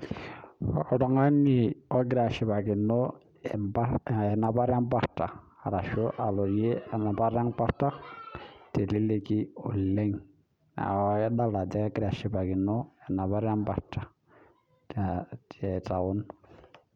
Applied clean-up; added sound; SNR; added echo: none; none; none; none.